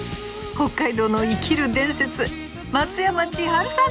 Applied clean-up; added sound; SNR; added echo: none; none; none; none.